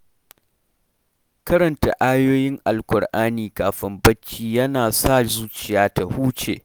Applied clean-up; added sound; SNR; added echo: none; none; none; none.